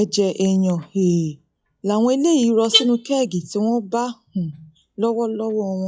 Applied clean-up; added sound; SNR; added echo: classical method log-MMSE.